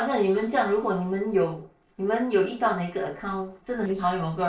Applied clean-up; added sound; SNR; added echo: neural separator model SepFormer DNS4.